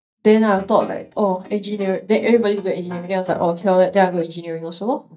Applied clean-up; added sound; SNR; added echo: neural mask model DeepFilterNet 3.